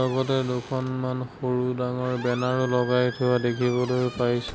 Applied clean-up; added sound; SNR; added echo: none; Squeak; 17 dB; none.